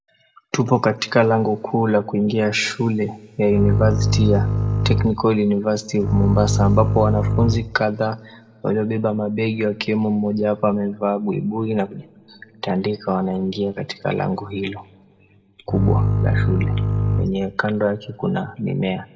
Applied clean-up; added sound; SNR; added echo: none; Bowed string instrument; -2 dB; reverberation time 1.4 s.